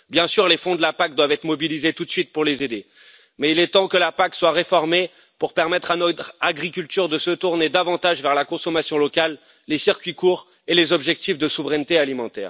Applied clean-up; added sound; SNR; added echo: none; none; none; none.